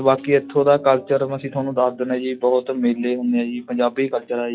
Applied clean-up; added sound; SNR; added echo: classical method log-MMSE.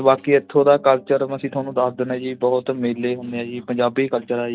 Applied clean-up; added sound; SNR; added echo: neural mask model DeepFilterNet 3.